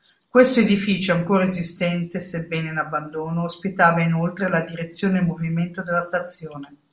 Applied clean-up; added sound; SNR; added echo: none; none; none; none.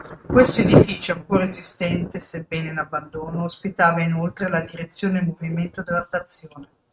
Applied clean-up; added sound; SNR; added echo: neural mask model RNNoise.